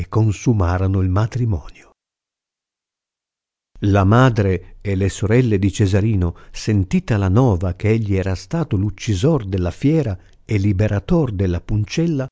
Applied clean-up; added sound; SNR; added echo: none; none; none; none.